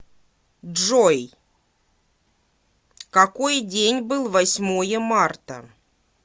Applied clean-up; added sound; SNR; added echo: none; none; none; none.